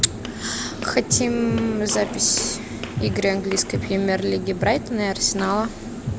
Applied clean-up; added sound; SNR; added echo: none; Gunshot, gunfire; 18 dB; none.